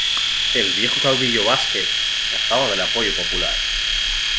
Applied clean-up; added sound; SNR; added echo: none; Domestic sounds, home sounds; -5 dB; none.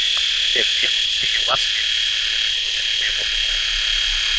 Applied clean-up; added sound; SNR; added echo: neural diffusion model UNIVERSE++.